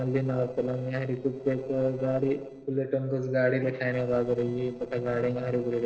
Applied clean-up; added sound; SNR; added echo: neural separator model SepFormer DNS4.